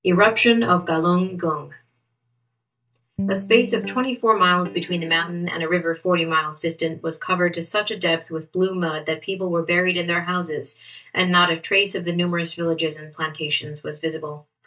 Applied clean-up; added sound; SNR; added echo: neural mask model DeepFilterNet 3.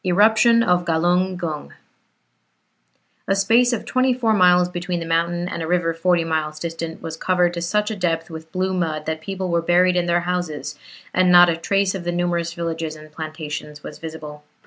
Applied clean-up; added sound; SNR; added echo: none; none; none; none.